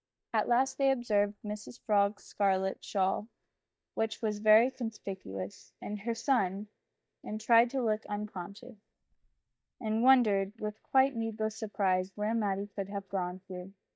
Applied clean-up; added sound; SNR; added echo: neural mask model DeepFilterNet 3.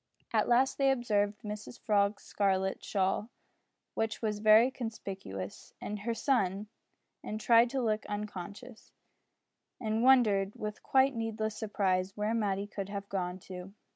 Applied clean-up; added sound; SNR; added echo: none; none; none; none.